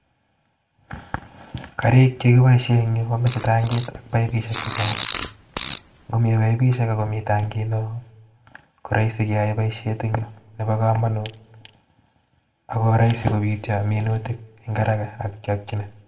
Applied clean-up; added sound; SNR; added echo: none; Fart; 7 dB; reverberation time 0.4 s.